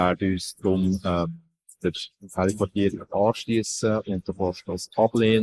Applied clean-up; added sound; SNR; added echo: neural mask model Resemble Enhance denoiser.